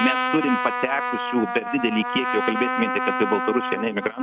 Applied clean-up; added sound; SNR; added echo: neural mask model RNNoise.